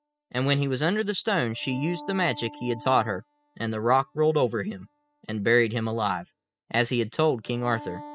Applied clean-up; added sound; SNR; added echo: classical method spectral subtraction.